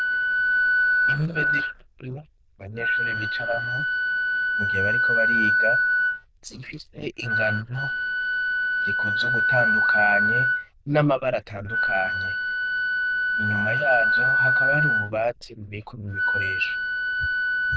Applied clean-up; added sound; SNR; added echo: neural diffusion model UNIVERSE++.